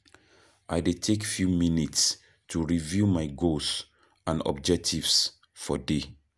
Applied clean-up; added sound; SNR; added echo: none; none; none; none.